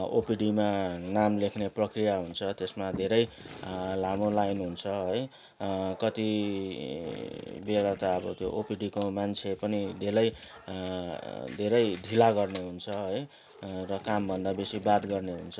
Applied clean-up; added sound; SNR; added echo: none; Gurgling / Liquid; 18 dB; none.